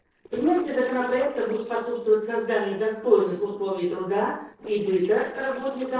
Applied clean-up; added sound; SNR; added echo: neural separator model SepFormer DNS4.